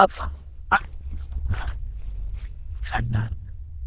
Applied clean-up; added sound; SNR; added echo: neural diffusion model UNIVERSE++.